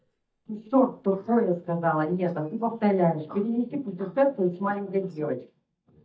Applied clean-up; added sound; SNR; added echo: neural mask model DeepFilterNet 3.